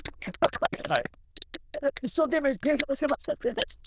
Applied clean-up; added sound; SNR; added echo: neural diffusion model UNIVERSE++.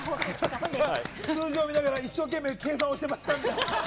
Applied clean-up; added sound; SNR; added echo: none; Computer keyboard; 11 dB; none.